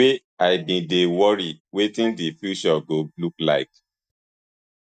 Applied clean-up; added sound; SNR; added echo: neural mask model DeepFilterNet 3.